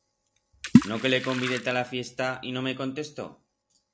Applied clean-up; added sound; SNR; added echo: none; Water / Splash, splatter; -5 dB; none.